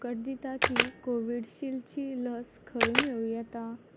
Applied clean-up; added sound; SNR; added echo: none; Camera; -4 dB; none.